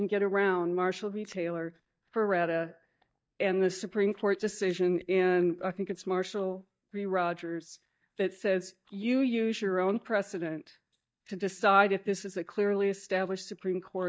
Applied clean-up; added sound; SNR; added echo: neural mask model DeepFilterNet 3.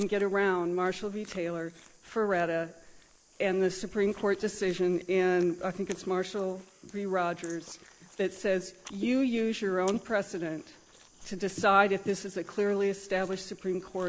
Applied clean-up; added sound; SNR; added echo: neural mask model Resemble Enhance denoiser.